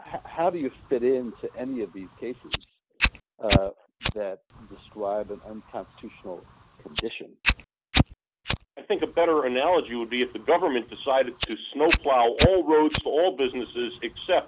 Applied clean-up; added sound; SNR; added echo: none; Fire; 1 dB; none.